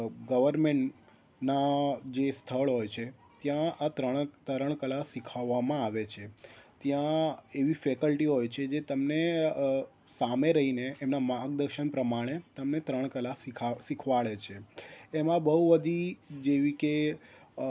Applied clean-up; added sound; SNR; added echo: none; none; none; none.